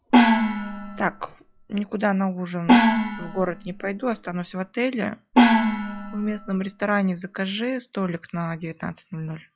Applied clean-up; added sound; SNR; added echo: classical method log-MMSE.